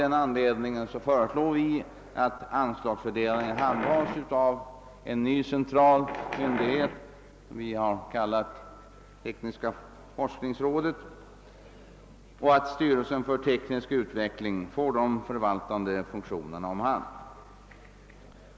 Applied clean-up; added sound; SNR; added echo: none; Wild animals; 7 dB; none.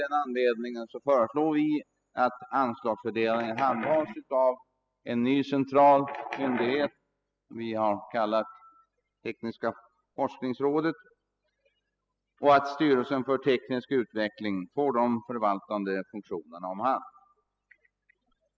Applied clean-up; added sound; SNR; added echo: classical method spectral subtraction.